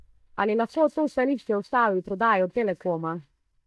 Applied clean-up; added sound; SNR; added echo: neural mask model DeepFilterNet 3.